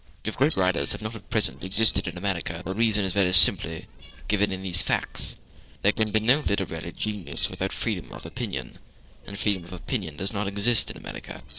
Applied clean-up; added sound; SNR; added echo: neural separator model SepFormer DNS4.